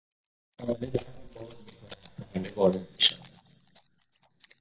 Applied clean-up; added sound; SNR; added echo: neural mask model DeepFilterNet 3.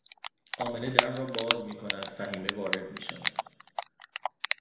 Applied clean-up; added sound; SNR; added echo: none; Typing; -3 dB; reverberation time 1.0 s.